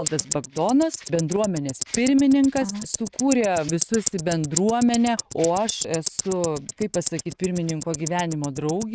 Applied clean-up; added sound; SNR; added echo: neural mask model RNNoise.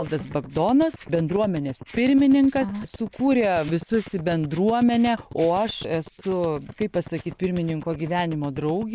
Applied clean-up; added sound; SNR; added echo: neural mask model Resemble Enhance denoiser.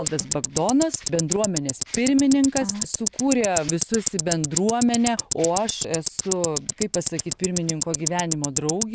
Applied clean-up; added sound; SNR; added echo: none; Tick-tock; 5 dB; none.